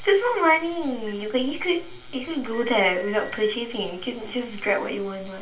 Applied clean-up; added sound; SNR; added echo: none; Telephone; 19 dB; reverberation time 0.3 s.